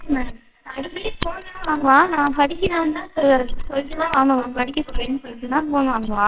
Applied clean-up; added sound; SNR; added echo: neural separator model SepFormer WHAMR!.